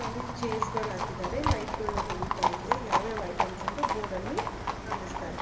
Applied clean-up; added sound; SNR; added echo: none; Livestock, farm animals, working animals; -5 dB; reverberation time 2.3 s.